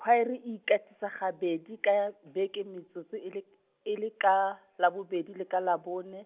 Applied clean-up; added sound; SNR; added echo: none; none; none; none.